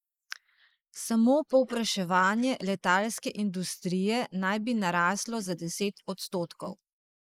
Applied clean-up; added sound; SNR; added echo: neural mask model Resemble Enhance denoiser.